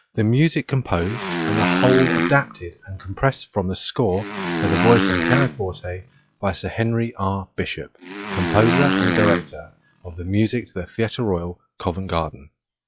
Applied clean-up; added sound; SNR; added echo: classical method log-MMSE.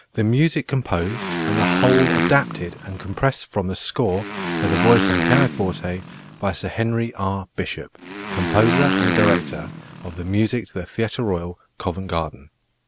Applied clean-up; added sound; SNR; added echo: none; Motorcycle; 1 dB; none.